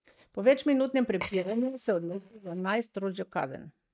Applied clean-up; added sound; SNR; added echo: neural mask model DeepFilterNet 3.